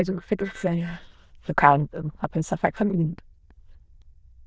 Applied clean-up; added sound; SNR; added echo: neural diffusion model UNIVERSE++.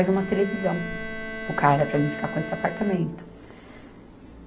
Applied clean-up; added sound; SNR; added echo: none; Bowed string instrument; 10 dB; none.